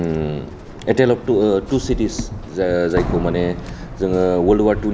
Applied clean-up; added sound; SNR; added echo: none; Slam + Waves, surf; 10 dB; none.